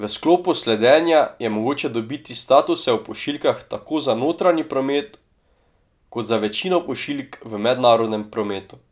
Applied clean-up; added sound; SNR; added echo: none; none; none; none.